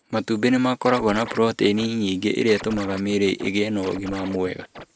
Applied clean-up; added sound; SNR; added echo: neural mask model RNNoise.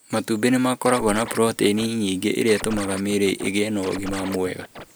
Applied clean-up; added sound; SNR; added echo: none; Scratching (performance technique); 14 dB; none.